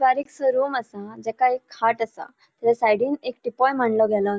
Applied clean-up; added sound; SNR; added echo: none; none; none; none.